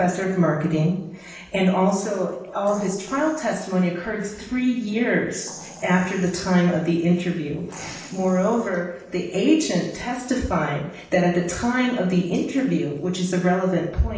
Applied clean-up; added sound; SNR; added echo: neural separator model SepFormer DNS4.